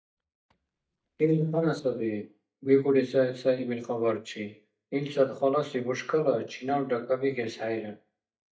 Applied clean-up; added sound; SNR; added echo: neural mask model DeepFilterNet 3.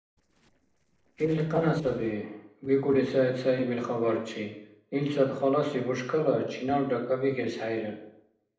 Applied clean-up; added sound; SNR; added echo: neural separator model SepFormer DNS4.